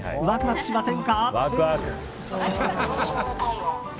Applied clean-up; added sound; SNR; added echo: none; none; none; none.